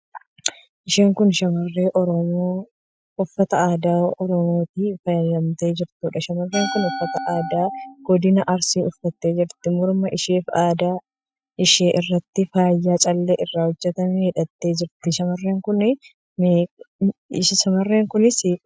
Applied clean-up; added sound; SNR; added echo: classical method Wiener filter.